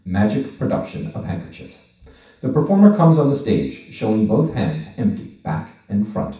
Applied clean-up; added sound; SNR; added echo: none; none; none; reverberation time 0.7 s.